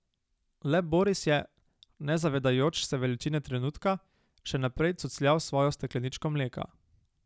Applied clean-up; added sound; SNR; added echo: none; none; none; none.